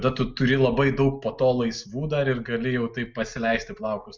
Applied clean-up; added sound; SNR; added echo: none; none; none; none.